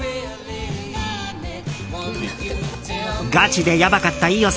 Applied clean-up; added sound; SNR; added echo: none; Bell; 19 dB; none.